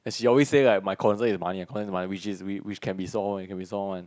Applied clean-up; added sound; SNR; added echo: none; none; none; none.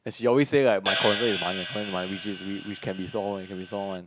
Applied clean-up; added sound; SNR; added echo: none; Hi-hat; 3 dB; none.